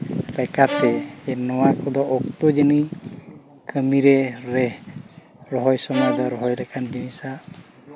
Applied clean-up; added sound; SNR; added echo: none; Bowed string instrument; 7 dB; none.